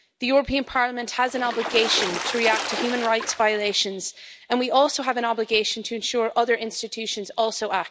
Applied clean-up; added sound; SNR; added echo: none; Water / Splash, splatter; 7 dB; none.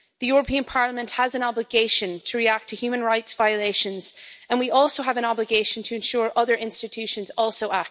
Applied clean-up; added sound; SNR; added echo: none; none; none; none.